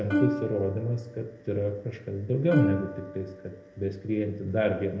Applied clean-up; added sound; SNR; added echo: none; Plucked string instrument; 4 dB; reverberation time 0.6 s.